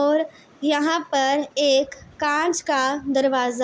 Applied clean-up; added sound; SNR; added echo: none; none; none; none.